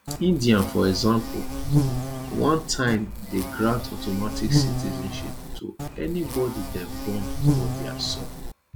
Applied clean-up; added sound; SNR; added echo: none; Insect; 1 dB; none.